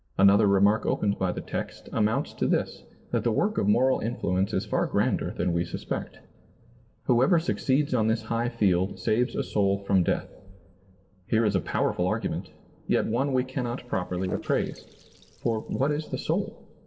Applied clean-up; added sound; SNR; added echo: neural separator model SepFormer DNS4.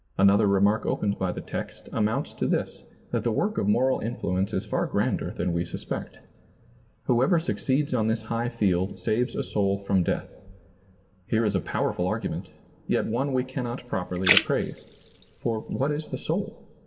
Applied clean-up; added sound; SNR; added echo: none; Splash, splatter; 5 dB; reverberation time 1.3 s.